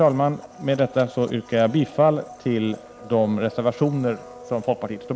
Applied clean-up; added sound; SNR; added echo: none; Domestic sounds, home sounds; 20 dB; none.